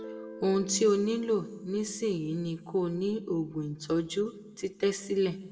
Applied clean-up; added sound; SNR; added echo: none; Guitar; 19 dB; reverberation time 0.9 s.